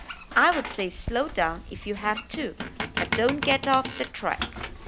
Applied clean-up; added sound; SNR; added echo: none; Squeak; 6 dB; none.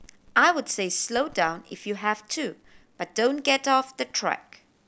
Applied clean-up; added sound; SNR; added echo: none; none; none; none.